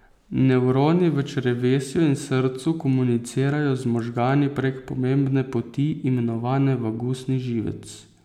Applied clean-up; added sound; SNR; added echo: none; none; none; none.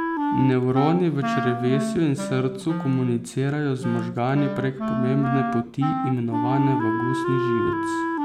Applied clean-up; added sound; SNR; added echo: none; Wind instrument, woodwind instrument; 3 dB; none.